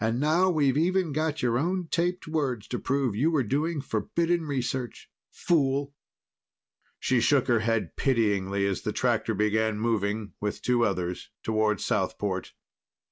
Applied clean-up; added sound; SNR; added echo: none; none; none; none.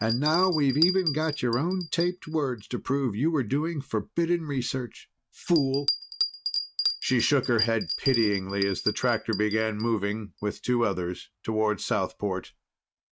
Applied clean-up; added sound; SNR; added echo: neural mask model RNNoise.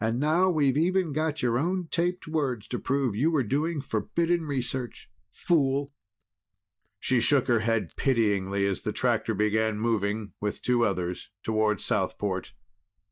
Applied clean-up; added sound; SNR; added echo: neural mask model DeepFilterNet 3.